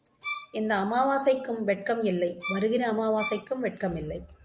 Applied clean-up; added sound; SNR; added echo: none; Bowed string instrument; 11 dB; none.